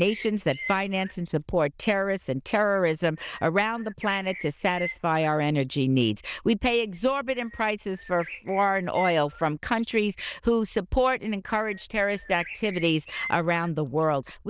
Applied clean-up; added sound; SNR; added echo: neural diffusion model UNIVERSE++.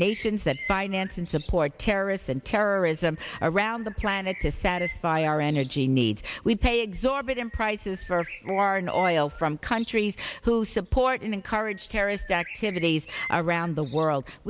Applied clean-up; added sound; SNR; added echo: none; Bird; 18 dB; none.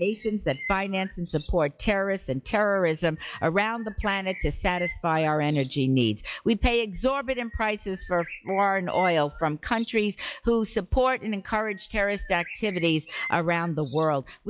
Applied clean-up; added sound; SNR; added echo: classical method log-MMSE.